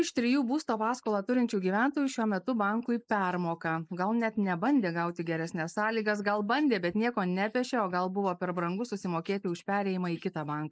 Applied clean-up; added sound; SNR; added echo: neural mask model Resemble Enhance denoiser.